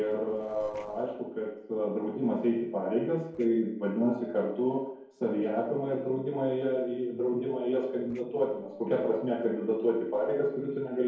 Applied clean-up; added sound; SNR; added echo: neural separator model SepFormer DNS4.